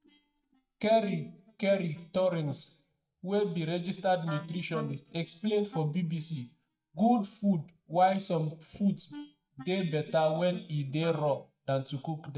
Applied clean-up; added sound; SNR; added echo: neural mask model DeepFilterNet 3.